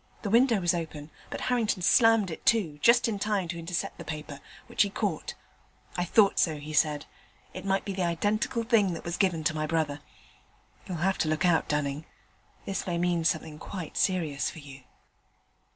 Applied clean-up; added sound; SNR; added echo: none; none; none; none.